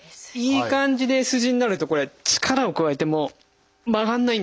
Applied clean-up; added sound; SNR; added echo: none; none; none; none.